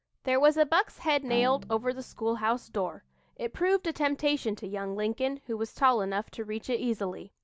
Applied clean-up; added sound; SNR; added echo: none; Bowed string instrument; 16 dB; none.